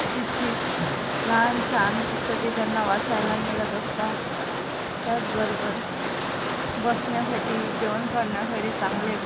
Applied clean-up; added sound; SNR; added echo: none; Rain; 0 dB; none.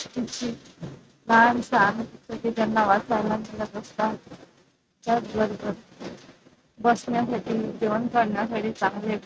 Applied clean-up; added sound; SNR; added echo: neural mask model RNNoise.